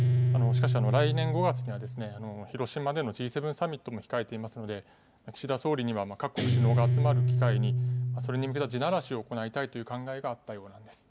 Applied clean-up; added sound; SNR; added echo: none; Guitar; -3 dB; none.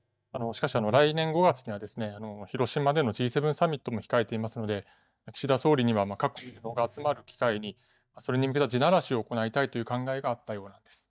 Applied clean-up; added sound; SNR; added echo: neural mask model DeepFilterNet 3.